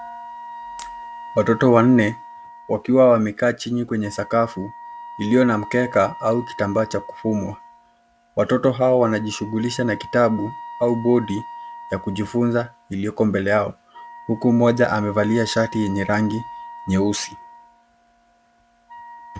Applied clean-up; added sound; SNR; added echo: none; Wind instrument, woodwind instrument; 17 dB; none.